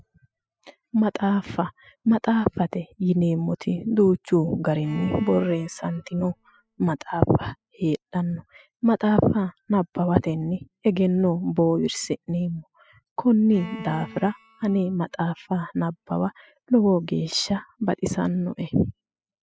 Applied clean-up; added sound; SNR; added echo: classical method spectral subtraction.